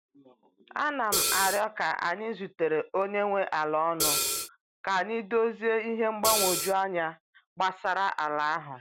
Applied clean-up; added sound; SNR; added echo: none; Hi-hat; -2 dB; none.